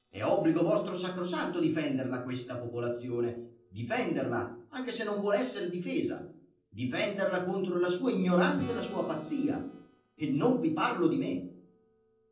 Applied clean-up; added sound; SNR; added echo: neural separator model SepFormer DNS4.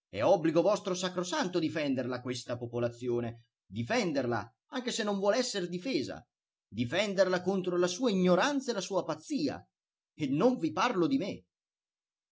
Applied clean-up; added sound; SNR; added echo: none; none; none; none.